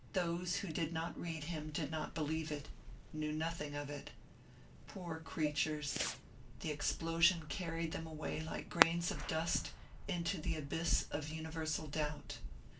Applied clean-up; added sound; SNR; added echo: none; Fireworks; 8 dB; reverberation time 0.2 s.